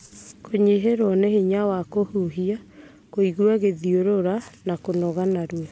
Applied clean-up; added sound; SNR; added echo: none; none; none; none.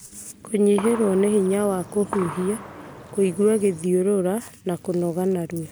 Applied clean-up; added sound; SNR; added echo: none; Gunshot, gunfire; 14 dB; none.